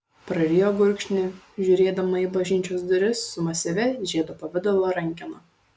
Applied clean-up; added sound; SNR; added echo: none; none; none; none.